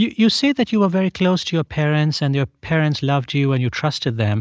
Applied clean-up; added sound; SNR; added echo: none; none; none; none.